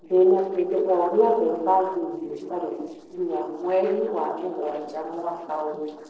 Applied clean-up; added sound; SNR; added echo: neural separator model SepFormer DNS4.